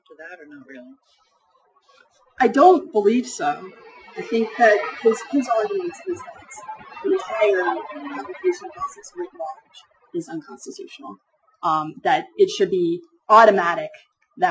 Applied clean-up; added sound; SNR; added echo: classical method Wiener filter.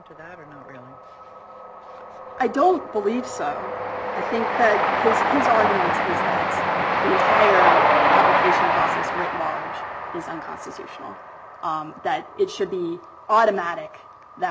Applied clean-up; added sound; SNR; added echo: none; Train; -2 dB; none.